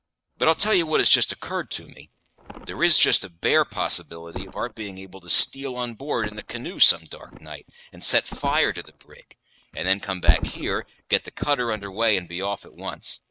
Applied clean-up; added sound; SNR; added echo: neural mask model RNNoise.